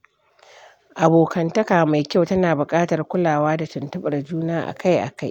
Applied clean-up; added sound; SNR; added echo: none; none; none; none.